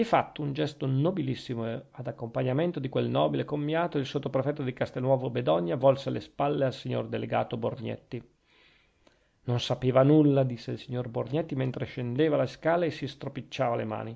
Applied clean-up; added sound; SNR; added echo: none; none; none; none.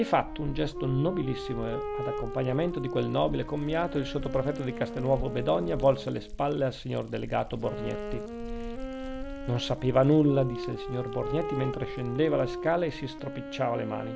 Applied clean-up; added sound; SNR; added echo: none; Wind instrument, woodwind instrument + Liquid; 7 dB; none.